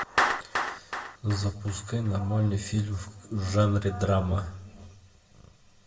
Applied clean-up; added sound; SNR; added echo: none; Clapping; 7 dB; reverberation time 0.6 s.